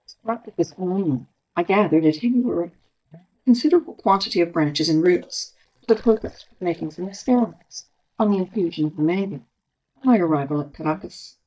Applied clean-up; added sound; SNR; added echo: neural mask model DeepFilterNet 3.